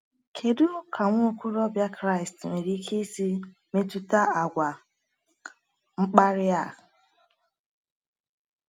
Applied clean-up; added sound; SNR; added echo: none; none; none; none.